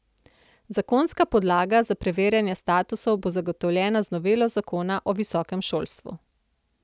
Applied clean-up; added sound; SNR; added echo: none; none; none; none.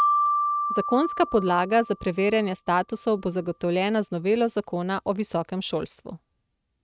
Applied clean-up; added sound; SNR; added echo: neural mask model RNNoise.